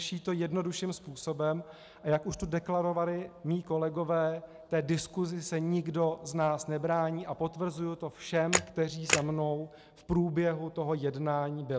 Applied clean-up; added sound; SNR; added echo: none; Camera; 4 dB; none.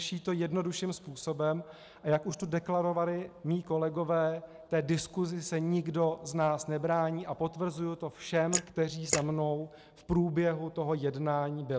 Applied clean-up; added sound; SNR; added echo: neural mask model Resemble Enhance denoiser.